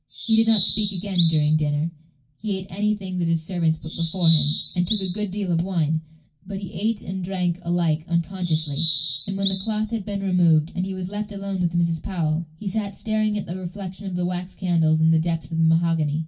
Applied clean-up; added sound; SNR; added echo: none; Bird vocalization, bird call, bird song; 5 dB; reverberation time 0.2 s.